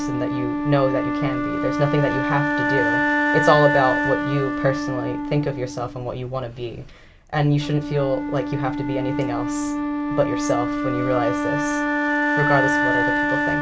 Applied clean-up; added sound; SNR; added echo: none; Wind instrument, woodwind instrument; -1 dB; none.